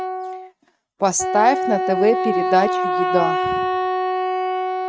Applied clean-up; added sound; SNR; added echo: neural mask model RNNoise.